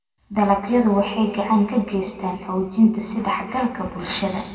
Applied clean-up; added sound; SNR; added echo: none; none; none; reverberation time 2.0 s.